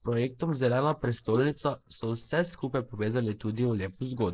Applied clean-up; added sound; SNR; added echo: neural mask model Resemble Enhance denoiser.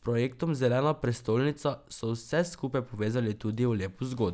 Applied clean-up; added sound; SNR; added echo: none; none; none; none.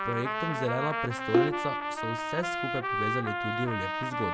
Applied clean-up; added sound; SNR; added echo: none; Bowed string instrument + Trumpet; -3 dB; none.